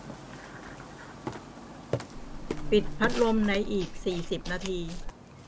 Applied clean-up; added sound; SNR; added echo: none; Buzz + Burping, eructation; 4 dB; none.